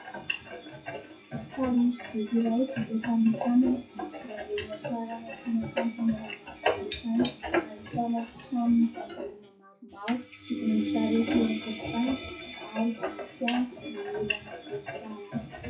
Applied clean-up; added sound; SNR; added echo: classical method WPE with log-MMSE.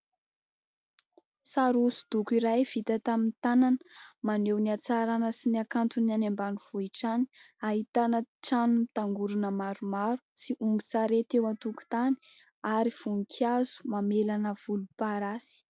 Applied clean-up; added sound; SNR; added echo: none; none; none; none.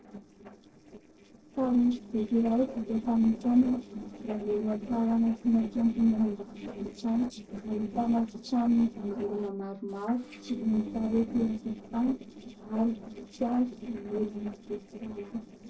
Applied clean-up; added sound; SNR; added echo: neural separator model SepFormer DNS4.